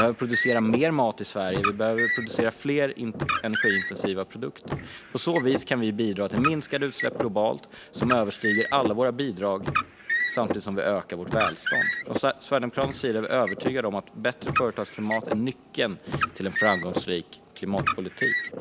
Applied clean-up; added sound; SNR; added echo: none; Car; 3 dB; none.